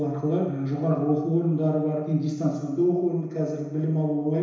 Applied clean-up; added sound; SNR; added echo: none; none; none; reverberation time 1.0 s.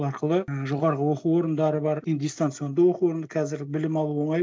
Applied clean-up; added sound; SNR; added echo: none; none; none; none.